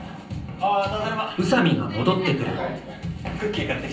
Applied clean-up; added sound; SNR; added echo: none; none; none; reverberation time 0.6 s.